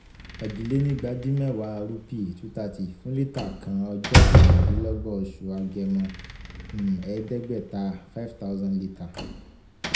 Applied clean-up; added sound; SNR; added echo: none; Slam; -4 dB; reverberation time 0.5 s.